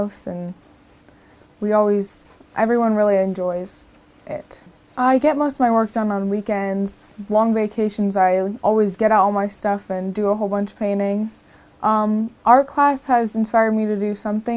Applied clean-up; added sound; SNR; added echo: none; none; none; none.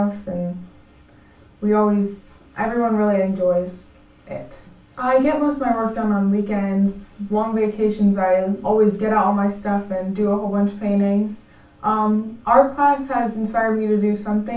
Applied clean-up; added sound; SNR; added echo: none; none; none; reverberation time 0.3 s.